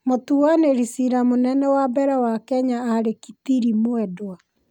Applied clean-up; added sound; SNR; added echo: none; none; none; none.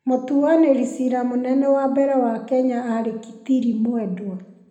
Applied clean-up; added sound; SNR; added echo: none; none; none; reverberation time 0.9 s.